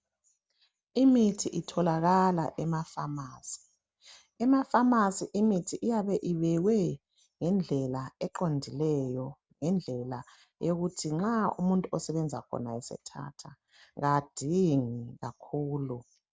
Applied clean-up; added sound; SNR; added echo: none; none; none; none.